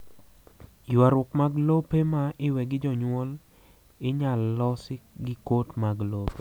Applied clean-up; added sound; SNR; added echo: none; none; none; none.